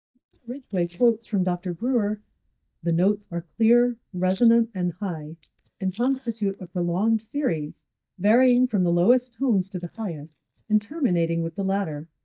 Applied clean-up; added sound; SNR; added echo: neural mask model DeepFilterNet 3.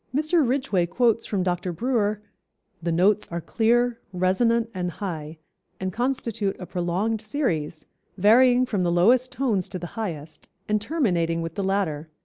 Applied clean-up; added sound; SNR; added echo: none; none; none; none.